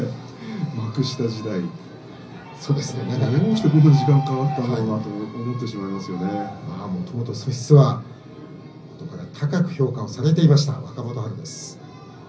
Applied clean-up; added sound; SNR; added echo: none; none; none; reverberation time 0.5 s.